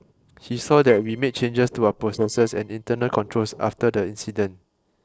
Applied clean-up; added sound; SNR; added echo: neural separator model SepFormer DNS4.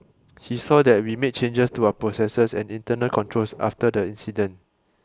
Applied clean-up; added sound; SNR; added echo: none; none; none; none.